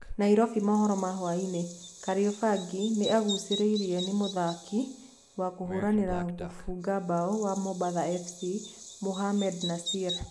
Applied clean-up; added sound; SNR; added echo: none; Bird vocalization, bird call, bird song; 13 dB; none.